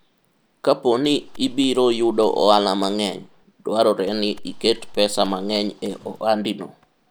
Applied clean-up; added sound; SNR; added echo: none; Gunshot, gunfire; 16 dB; none.